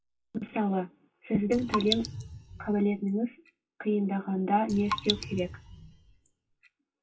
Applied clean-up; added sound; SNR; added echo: classical method WPE with log-MMSE.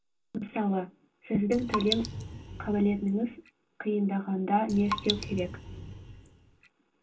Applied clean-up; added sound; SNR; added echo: none; Raindrop; 7 dB; reverberation time 0.2 s.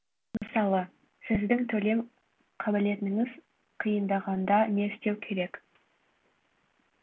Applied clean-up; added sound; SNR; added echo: none; none; none; none.